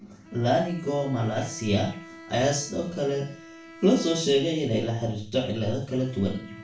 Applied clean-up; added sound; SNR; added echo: none; Bowed string instrument; 19 dB; reverberation time 0.3 s.